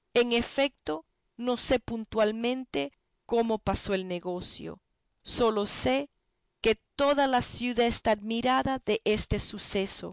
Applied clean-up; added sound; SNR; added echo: none; none; none; none.